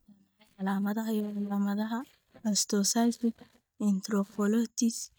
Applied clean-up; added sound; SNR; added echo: neural mask model DeepFilterNet 3.